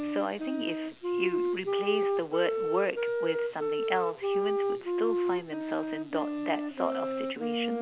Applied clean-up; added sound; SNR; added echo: none; Wind instrument, woodwind instrument; -3 dB; none.